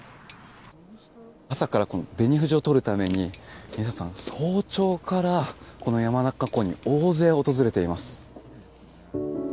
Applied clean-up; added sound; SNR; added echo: none; Bicycle bell; 13 dB; none.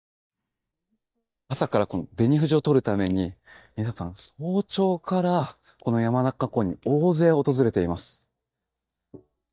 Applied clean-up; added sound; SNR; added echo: neural mask model DeepFilterNet 3.